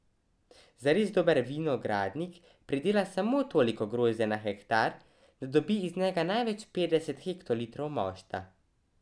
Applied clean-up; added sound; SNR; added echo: none; none; none; none.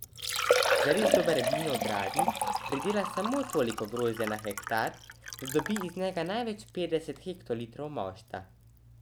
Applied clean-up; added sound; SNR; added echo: none; Liquid; 0 dB; none.